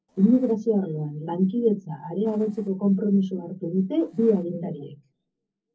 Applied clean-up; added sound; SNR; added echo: neural separator model SepFormer DNS4.